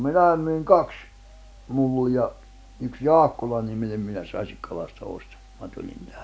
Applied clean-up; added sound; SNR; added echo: none; none; none; none.